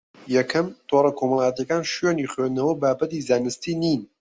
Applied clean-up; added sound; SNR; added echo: none; none; none; none.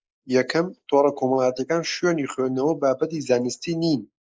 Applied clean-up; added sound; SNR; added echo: neural mask model Resemble Enhance denoiser.